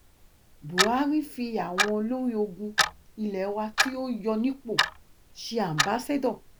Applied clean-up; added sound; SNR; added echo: none; Clock; 2 dB; none.